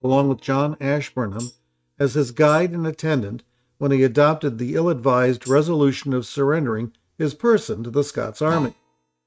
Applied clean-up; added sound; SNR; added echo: neural mask model RNNoise.